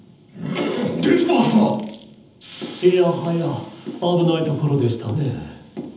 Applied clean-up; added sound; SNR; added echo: none; none; none; reverberation time 0.8 s.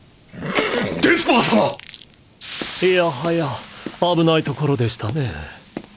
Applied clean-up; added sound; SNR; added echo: none; none; none; none.